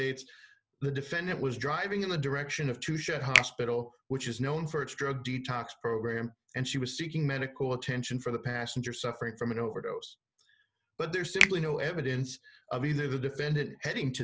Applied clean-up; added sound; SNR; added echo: none; Finger snapping; 1 dB; none.